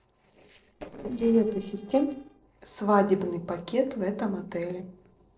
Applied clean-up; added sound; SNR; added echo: neural separator model SepFormer DNS4.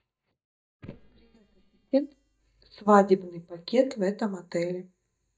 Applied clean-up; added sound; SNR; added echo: neural mask model DeepFilterNet 3.